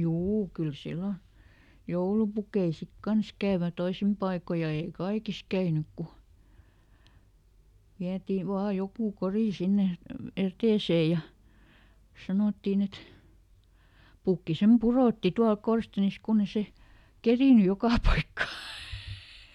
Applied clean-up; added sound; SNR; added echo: none; none; none; none.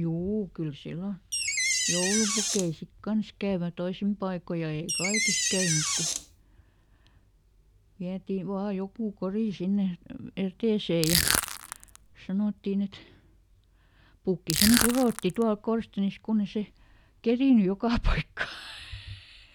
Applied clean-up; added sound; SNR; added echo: none; Crushing + Door; -1 dB; none.